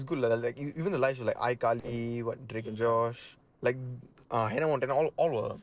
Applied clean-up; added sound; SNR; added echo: neural separator model SepFormer DNS4.